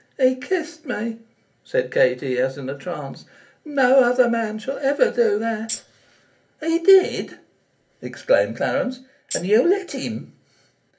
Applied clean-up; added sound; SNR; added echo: none; Tambourine; 13 dB; reverberation time 0.3 s.